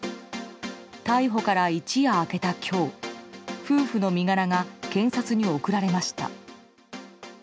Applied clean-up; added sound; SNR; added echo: none; none; none; none.